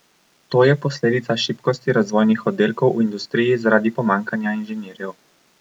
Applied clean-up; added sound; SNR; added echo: none; none; none; none.